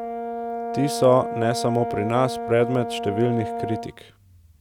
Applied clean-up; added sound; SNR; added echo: none; Brass instrument; 6 dB; none.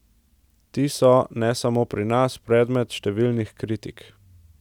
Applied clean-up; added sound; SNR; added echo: none; none; none; none.